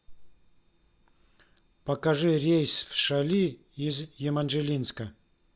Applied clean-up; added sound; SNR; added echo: none; none; none; none.